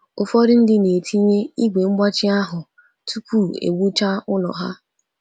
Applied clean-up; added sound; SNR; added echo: none; none; none; none.